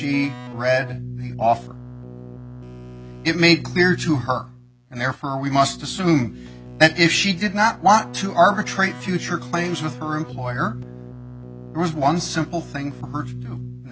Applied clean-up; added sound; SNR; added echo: none; Keyboard (musical); 13 dB; none.